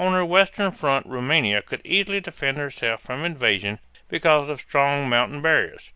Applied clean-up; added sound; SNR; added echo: none; none; none; none.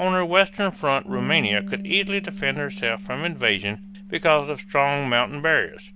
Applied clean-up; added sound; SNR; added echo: none; Bass guitar; 13 dB; none.